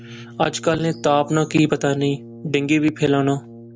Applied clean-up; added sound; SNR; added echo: none; Brass instrument; 18 dB; none.